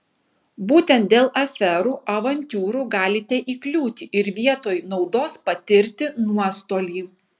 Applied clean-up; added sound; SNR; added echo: none; none; none; none.